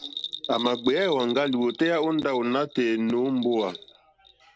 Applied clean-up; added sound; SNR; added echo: none; Bell; 14 dB; none.